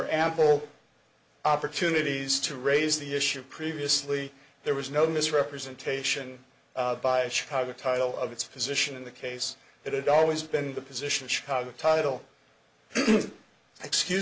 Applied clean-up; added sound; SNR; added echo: none; none; none; none.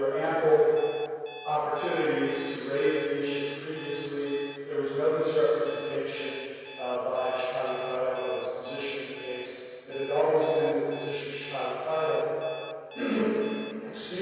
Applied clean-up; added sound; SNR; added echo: none; Alarm; 17 dB; reverberation time 2.2 s.